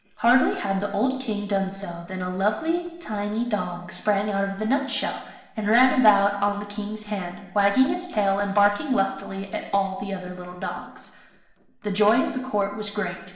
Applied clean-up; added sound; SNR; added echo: neural separator model SepFormer DNS4.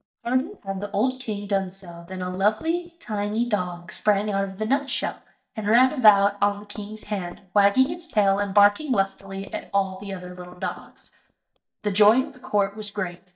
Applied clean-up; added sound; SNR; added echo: neural mask model DeepFilterNet 3.